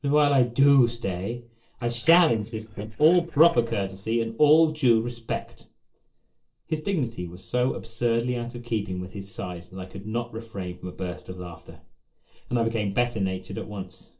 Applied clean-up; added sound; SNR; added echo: neural separator model SepFormer DNS4.